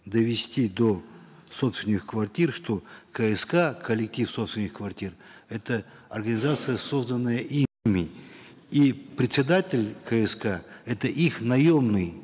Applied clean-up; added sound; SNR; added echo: none; none; none; none.